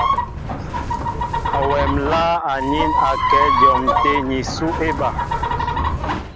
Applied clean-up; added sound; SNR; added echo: none; Chicken, rooster; -4 dB; none.